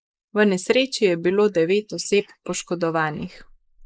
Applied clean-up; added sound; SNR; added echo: neural mask model Resemble Enhance denoiser.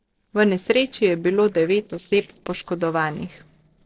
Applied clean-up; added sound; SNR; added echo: neural separator model SepFormer DNS4.